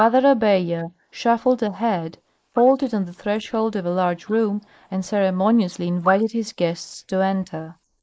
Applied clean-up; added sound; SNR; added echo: neural mask model Resemble Enhance denoiser.